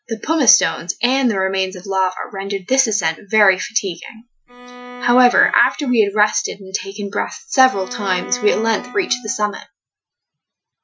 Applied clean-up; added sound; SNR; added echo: classical method Wiener filter.